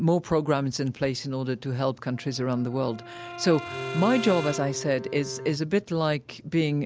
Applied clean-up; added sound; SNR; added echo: none; Brass instrument + Bowed string instrument; 11 dB; none.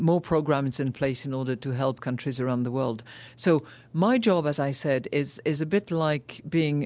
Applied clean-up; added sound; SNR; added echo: none; none; none; none.